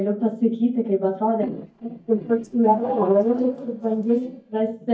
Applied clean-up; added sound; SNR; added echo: neural mask model DeepFilterNet 3.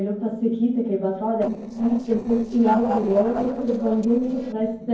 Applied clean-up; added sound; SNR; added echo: neural separator model SepFormer DNS4.